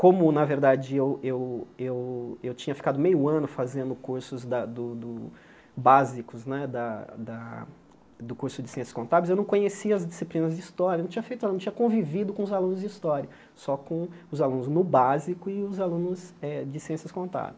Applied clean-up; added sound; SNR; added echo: none; none; none; none.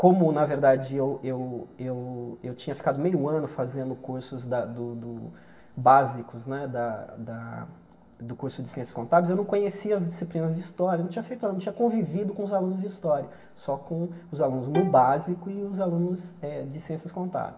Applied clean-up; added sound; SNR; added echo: none; Bowed string instrument; 10 dB; reverberation time 2.1 s.